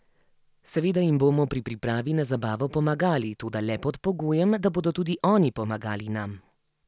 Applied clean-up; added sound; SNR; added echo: none; none; none; none.